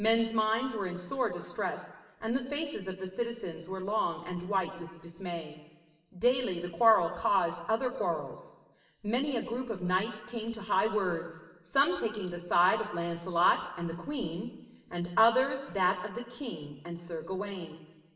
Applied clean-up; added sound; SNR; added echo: none; none; none; reverberation time 1.2 s.